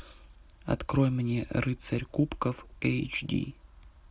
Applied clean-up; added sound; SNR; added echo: none; none; none; none.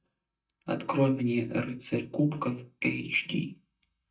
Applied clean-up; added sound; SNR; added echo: neural mask model DeepFilterNet 3.